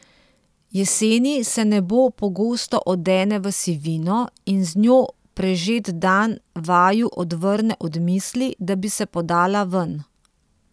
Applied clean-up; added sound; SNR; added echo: none; none; none; none.